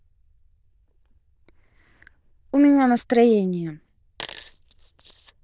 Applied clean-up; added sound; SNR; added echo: neural diffusion model UNIVERSE++.